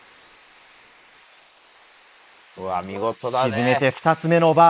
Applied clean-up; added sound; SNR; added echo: neural mask model Resemble Enhance denoiser.